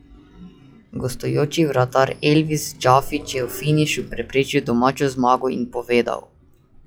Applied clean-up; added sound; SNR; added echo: classical method log-MMSE.